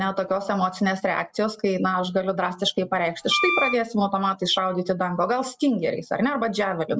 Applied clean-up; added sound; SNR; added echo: none; Wind instrument, woodwind instrument; 2 dB; none.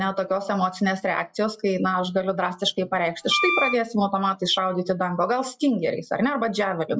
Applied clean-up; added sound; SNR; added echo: classical method log-MMSE.